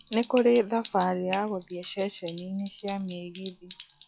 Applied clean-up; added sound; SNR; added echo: classical method log-MMSE.